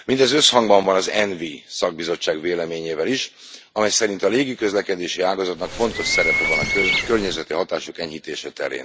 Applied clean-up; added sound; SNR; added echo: none; Bird; 1 dB; none.